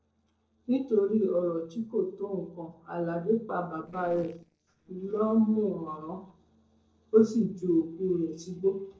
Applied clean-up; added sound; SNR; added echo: neural separator model SepFormer DNS4.